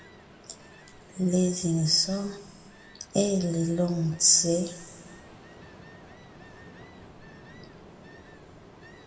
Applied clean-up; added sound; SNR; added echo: none; Ocean; 20 dB; reverberation time 1.2 s.